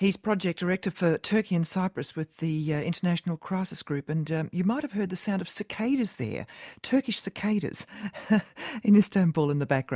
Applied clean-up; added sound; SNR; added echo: none; none; none; none.